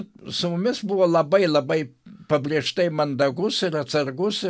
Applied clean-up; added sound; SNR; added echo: none; none; none; none.